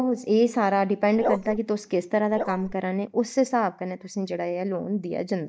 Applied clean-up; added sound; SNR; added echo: neural mask model DeepFilterNet 3.